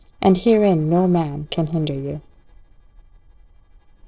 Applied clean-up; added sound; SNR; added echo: neural separator model SepFormer DNS4.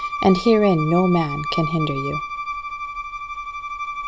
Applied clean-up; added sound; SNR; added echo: none; Bowed string instrument; 7 dB; none.